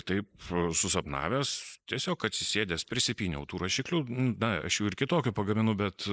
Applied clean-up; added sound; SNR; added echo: neural mask model Resemble Enhance denoiser.